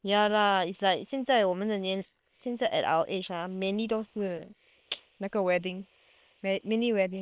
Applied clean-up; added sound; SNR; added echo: neural separator model SepFormer WHAM!.